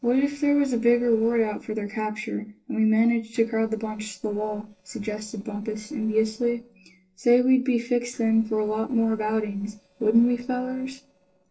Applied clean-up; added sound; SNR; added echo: neural separator model SepFormer DNS4.